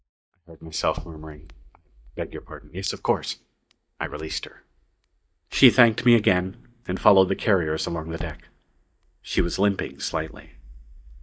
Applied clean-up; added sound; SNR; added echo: neural mask model DeepFilterNet 3.